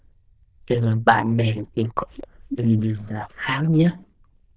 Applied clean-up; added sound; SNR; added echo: neural diffusion model UNIVERSE++.